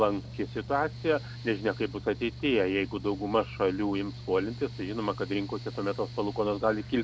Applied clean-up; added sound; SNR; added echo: none; Mechanical fan; 12 dB; none.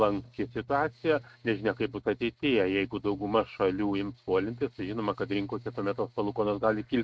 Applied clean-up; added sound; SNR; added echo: neural mask model RNNoise.